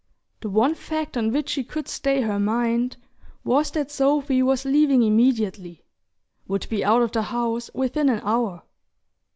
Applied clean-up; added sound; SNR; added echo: none; none; none; none.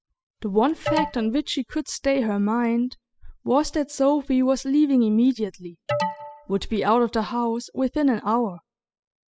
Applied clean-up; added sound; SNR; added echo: classical method spectral subtraction.